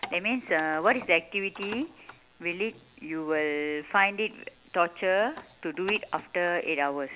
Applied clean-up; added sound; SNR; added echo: none; Keys jangling; 19 dB; none.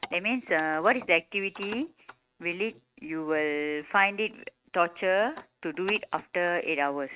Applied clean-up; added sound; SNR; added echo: neural mask model RNNoise.